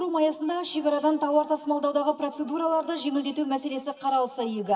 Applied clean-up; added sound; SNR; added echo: none; none; none; reverberation time 2.4 s.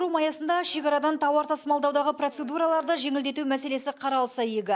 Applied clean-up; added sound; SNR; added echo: none; none; none; none.